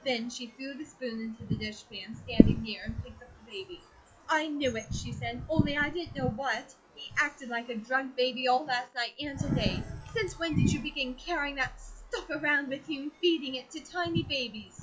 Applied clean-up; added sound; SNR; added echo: classical method log-MMSE.